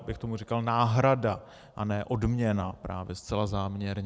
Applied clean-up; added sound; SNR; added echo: none; none; none; none.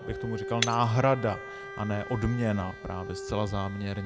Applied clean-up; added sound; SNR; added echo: none; Shatter + Bowed string instrument; 9 dB; none.